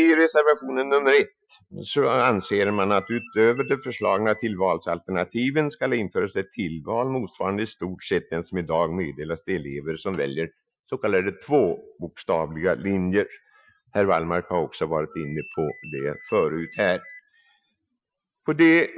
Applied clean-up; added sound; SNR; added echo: classical method Wiener filter.